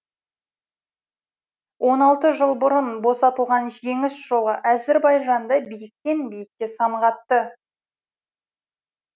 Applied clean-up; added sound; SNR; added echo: none; none; none; none.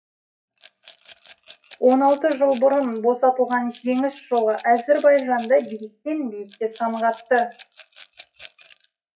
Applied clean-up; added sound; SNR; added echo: classical method WPE with log-MMSE.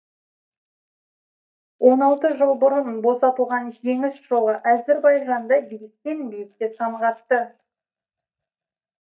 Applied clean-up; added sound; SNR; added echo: neural mask model DeepFilterNet 3.